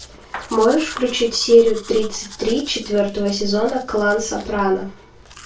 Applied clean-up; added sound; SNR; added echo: none; Domestic sounds, home sounds; 19 dB; reverberation time 0.2 s.